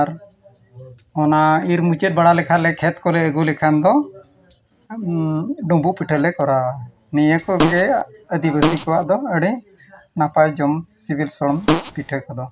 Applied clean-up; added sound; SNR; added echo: none; Fart; 2 dB; none.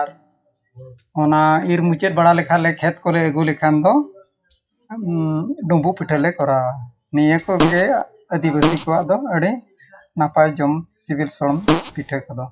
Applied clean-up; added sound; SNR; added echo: classical method log-MMSE.